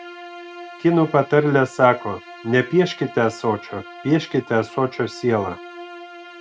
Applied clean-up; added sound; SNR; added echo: none; Bowed string instrument; 18 dB; none.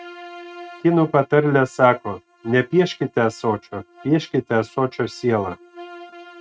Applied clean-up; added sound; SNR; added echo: neural mask model RNNoise.